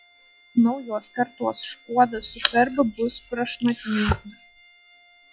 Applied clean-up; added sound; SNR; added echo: classical method log-MMSE.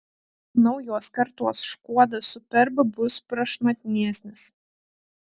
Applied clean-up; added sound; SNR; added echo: none; none; none; none.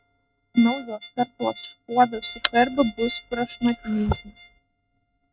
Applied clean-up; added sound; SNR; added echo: neural mask model RNNoise.